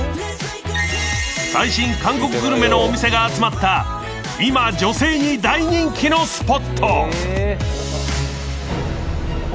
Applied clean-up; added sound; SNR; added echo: none; none; none; none.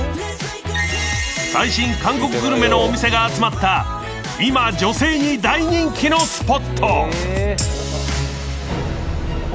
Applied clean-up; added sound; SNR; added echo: none; Tambourine; 14 dB; none.